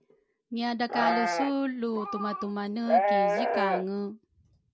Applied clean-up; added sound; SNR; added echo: none; Livestock, farm animals, working animals; -4 dB; none.